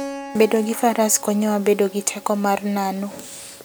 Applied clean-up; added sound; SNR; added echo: none; Keyboard (musical); 17 dB; none.